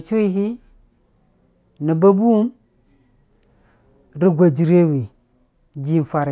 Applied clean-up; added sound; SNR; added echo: none; none; none; none.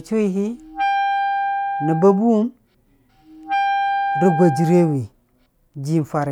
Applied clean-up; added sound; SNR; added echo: none; Wind instrument, woodwind instrument; 2 dB; none.